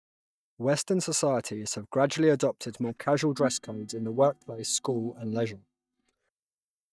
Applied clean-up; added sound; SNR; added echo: neural mask model DeepFilterNet 3.